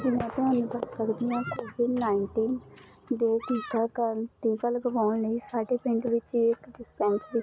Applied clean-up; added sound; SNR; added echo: none; none; none; none.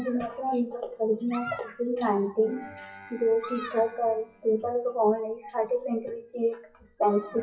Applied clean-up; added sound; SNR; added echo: classical method WPE with log-MMSE.